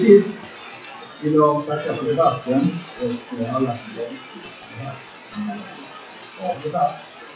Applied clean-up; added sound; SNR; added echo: classical method WPE with log-MMSE.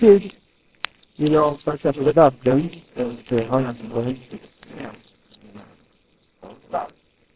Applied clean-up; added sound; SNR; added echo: neural separator model SepFormer WHAMR!.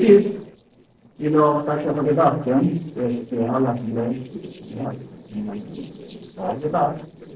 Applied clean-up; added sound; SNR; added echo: neural separator model SepFormer DNS4.